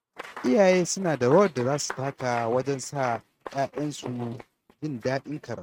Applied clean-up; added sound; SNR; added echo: neural mask model RNNoise.